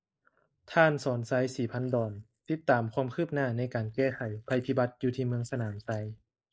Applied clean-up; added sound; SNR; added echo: neural mask model Resemble Enhance denoiser.